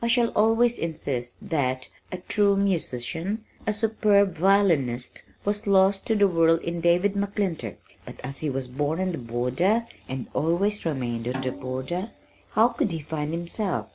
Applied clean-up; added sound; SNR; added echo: none; Snare drum; 17 dB; none.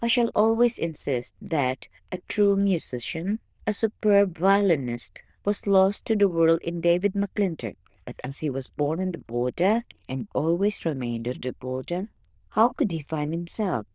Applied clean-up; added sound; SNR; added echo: neural diffusion model UNIVERSE++.